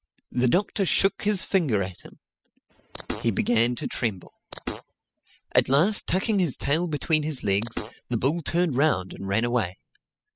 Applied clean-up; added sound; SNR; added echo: classical method spectral subtraction.